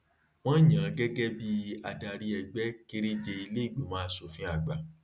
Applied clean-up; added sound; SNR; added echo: none; none; none; none.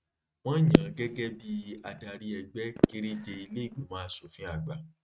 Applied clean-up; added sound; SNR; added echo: neural mask model RNNoise.